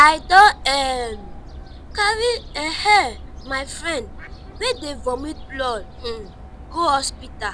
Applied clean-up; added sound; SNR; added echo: none; Fowl; 15 dB; none.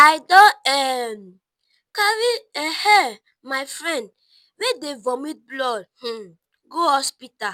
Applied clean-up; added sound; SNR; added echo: none; none; none; none.